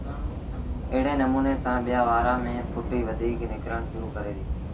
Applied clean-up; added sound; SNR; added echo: none; Subway, metro, underground / Train; 4 dB; reverberation time 0.2 s.